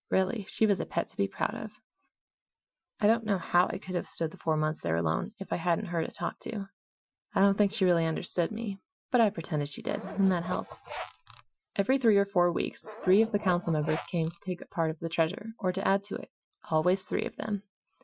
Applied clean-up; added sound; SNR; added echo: classical method Wiener filter.